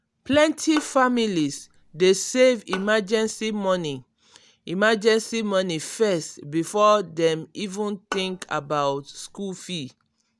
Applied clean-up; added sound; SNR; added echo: none; Bowed string instrument; 16 dB; none.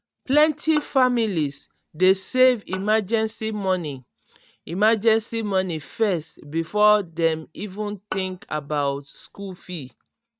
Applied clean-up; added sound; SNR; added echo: neural mask model RNNoise.